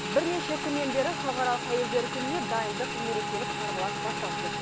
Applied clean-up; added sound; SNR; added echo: none; Motorcycle / Engine; 1 dB; none.